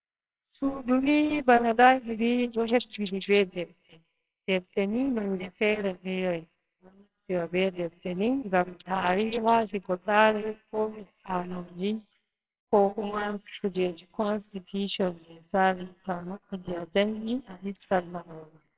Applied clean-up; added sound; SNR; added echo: neural separator model SepFormer WHAMR!.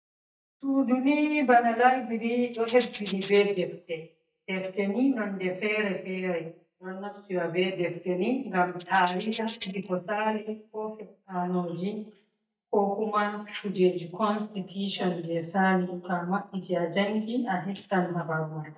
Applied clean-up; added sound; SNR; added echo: neural mask model DeepFilterNet 3.